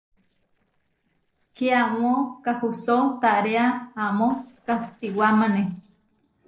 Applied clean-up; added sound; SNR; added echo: neural separator model SepFormer DNS4.